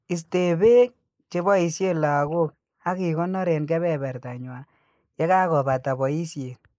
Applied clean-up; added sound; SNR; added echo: neural mask model Resemble Enhance denoiser.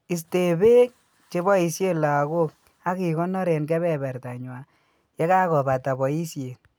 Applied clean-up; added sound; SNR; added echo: none; none; none; none.